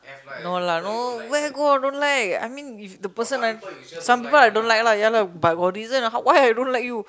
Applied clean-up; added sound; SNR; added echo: none; none; none; none.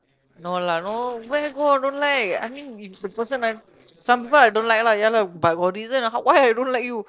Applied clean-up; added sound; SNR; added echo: neural separator model SepFormer DNS4.